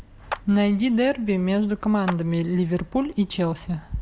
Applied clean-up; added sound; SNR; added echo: none; Clapping; 16 dB; none.